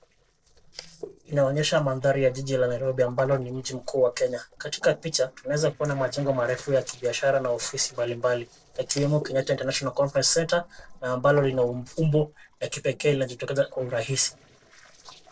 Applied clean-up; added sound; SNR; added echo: neural separator model SepFormer DNS4.